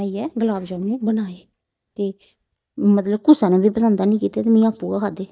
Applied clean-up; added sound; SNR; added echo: neural mask model DeepFilterNet 3.